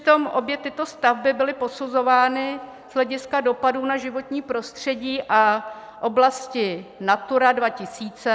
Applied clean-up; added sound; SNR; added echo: none; none; none; none.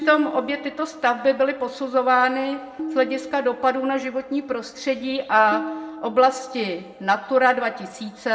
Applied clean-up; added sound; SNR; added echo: none; Tabla; 15 dB; reverberation time 0.6 s.